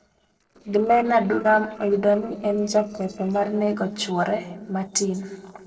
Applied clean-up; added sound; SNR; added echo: neural separator model SepFormer DNS4.